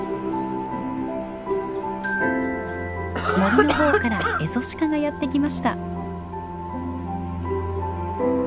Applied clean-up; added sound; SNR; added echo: none; Cough; -1 dB; none.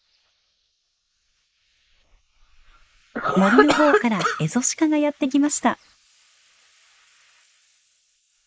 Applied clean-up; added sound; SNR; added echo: neural mask model Resemble Enhance denoiser.